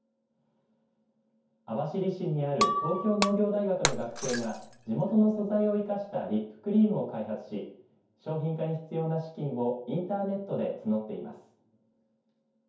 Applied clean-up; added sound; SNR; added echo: none; Shatter; 4 dB; reverberation time 0.6 s.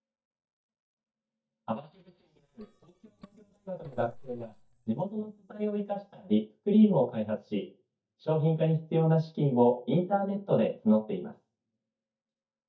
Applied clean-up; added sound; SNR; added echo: neural mask model DeepFilterNet 3.